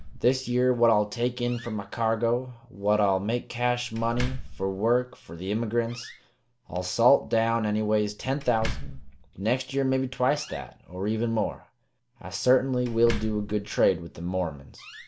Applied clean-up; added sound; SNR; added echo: none; Slam; 12 dB; none.